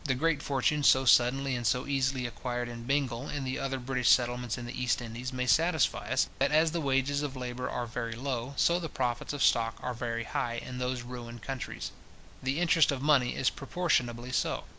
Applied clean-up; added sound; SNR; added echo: none; none; none; none.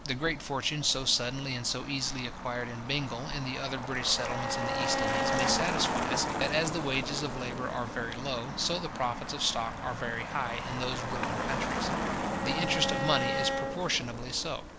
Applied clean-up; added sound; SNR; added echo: none; Bowed string instrument + Motor vehicle (road); 2 dB; none.